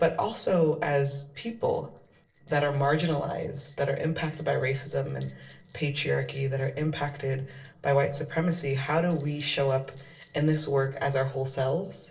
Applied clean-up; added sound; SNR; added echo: neural separator model SepFormer DNS4.